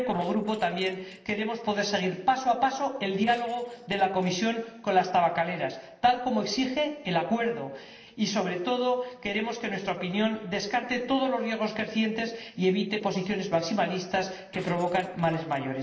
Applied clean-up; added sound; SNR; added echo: neural separator model SepFormer DNS4.